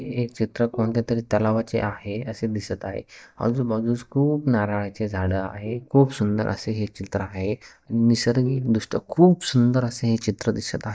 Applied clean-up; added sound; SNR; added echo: neural mask model DeepFilterNet 3.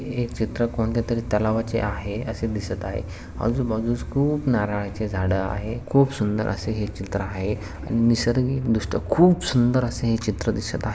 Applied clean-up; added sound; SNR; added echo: none; none; none; none.